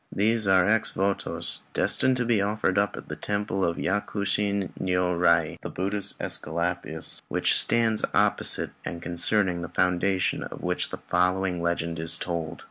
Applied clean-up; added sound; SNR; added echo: none; none; none; none.